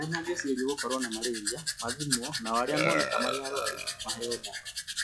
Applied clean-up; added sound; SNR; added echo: classical method log-MMSE.